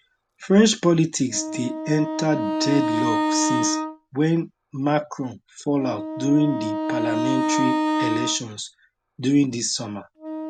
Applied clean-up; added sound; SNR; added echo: none; Wind instrument, woodwind instrument; 3 dB; none.